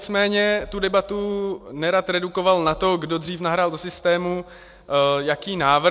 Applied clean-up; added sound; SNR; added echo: none; none; none; none.